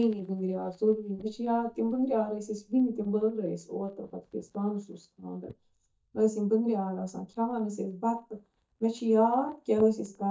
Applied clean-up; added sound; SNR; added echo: neural mask model DeepFilterNet 3.